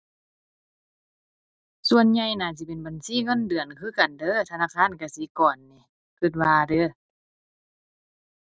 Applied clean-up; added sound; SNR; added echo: none; none; none; none.